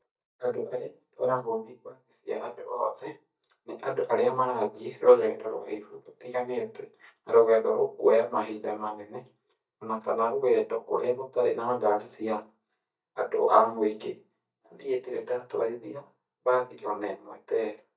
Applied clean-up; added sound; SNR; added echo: neural mask model DeepFilterNet 3.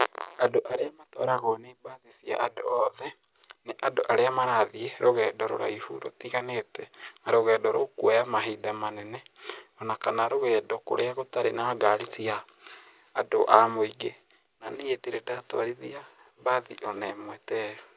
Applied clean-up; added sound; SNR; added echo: none; none; none; none.